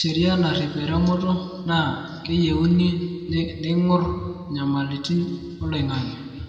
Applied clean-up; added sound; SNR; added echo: none; none; none; reverberation time 2.3 s.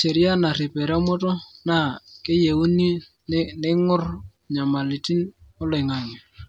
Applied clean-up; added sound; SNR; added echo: none; none; none; none.